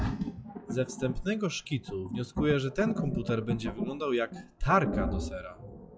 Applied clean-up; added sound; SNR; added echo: classical method log-MMSE.